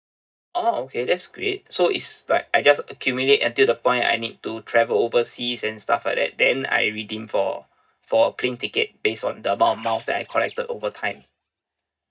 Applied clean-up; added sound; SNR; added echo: neural mask model DeepFilterNet 3.